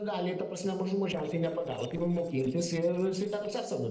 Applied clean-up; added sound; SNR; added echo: neural separator model SepFormer DNS4.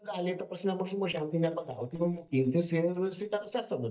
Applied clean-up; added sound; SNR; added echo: neural mask model DeepFilterNet 3.